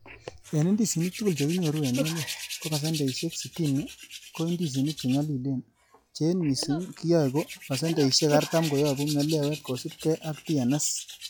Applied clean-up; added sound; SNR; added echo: classical method log-MMSE.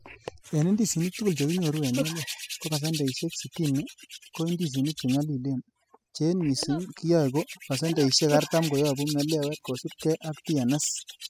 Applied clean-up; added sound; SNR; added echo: classical method spectral subtraction.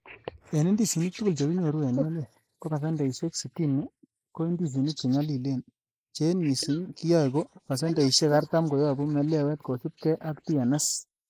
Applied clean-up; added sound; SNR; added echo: neural mask model Resemble Enhance denoiser.